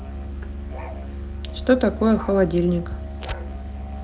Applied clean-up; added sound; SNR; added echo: none; Musical instrument; 8 dB; none.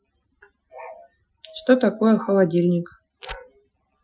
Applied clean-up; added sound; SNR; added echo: classical method Wiener filter.